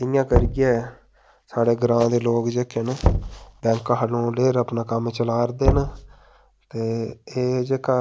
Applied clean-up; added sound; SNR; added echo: none; Knock / Wood; 5 dB; none.